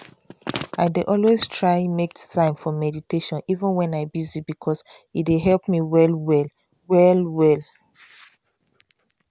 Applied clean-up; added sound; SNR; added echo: none; none; none; none.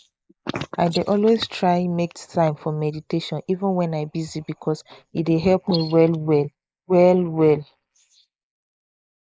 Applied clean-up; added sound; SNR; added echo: neural mask model Resemble Enhance denoiser.